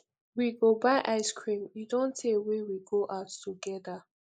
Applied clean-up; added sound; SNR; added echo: neural mask model Resemble Enhance denoiser.